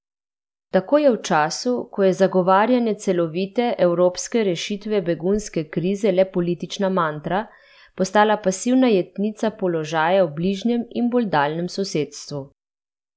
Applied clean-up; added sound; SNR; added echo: none; none; none; none.